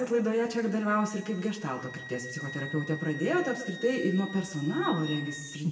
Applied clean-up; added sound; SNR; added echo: none; Wind instrument, woodwind instrument; 13 dB; reverberation time 0.9 s.